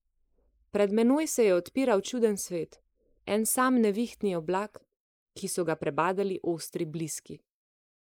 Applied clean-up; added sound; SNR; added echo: neural mask model Resemble Enhance denoiser.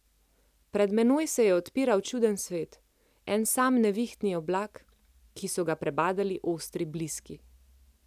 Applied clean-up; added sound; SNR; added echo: none; none; none; none.